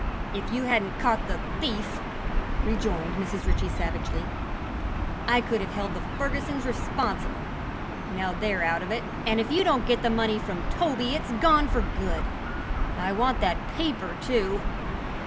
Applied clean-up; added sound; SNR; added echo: none; Gull, seagull / Ocean; 0 dB; none.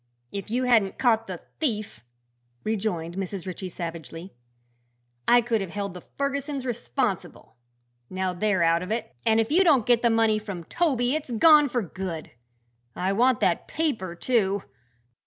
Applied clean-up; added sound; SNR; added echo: none; none; none; none.